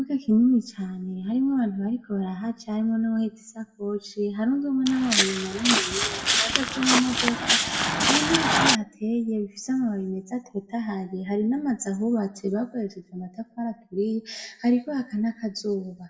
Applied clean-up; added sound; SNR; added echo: none; Walk, footsteps; -3 dB; reverberation time 0.5 s.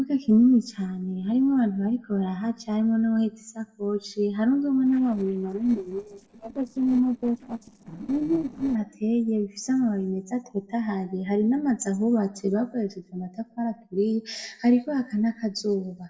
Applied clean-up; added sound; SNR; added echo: neural separator model SepFormer DNS4.